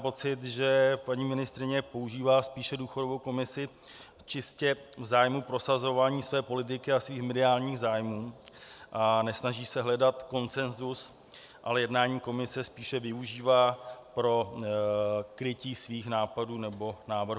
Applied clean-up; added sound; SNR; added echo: none; none; none; none.